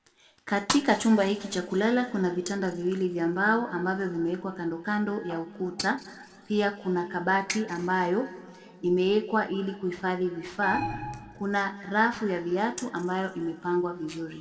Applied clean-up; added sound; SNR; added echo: none; Alarm; 8 dB; reverberation time 1.9 s.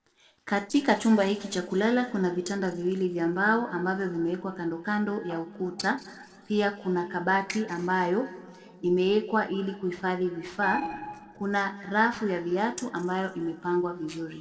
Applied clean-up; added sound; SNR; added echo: neural separator model SepFormer DNS4.